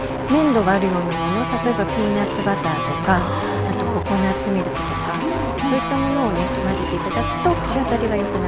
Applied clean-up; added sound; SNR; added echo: none; Guitar; 4 dB; none.